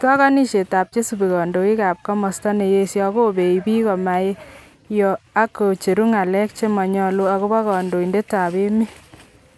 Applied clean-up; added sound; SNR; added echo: none; none; none; none.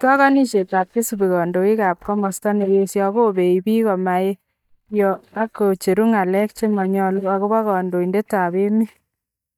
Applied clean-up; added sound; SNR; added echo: neural mask model DeepFilterNet 3.